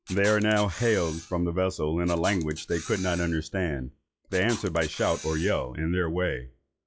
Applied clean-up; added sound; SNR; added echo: classical method log-MMSE.